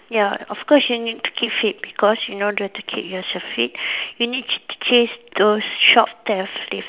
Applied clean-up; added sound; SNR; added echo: none; none; none; none.